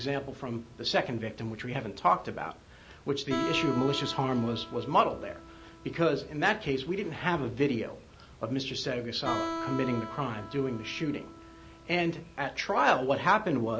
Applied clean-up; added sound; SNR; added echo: none; Guitar; 12 dB; none.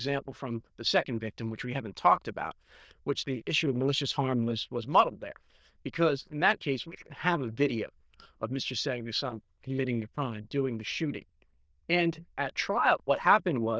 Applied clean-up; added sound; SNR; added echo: neural diffusion model UNIVERSE++.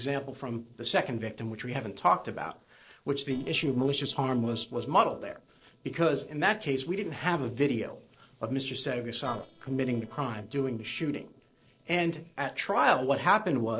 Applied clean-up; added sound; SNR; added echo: neural separator model SepFormer DNS4.